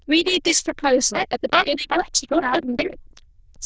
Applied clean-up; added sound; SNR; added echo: neural diffusion model UNIVERSE++.